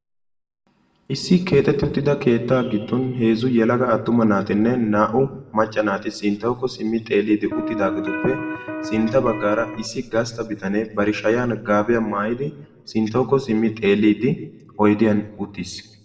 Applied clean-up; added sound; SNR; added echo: none; Electric guitar; 7 dB; reverberation time 0.8 s.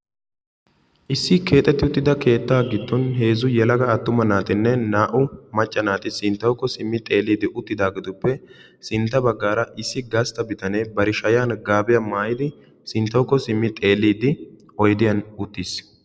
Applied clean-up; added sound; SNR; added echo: none; none; none; none.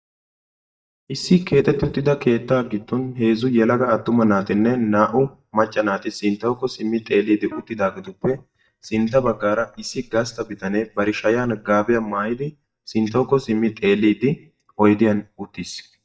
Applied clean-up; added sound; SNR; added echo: neural mask model DeepFilterNet 3.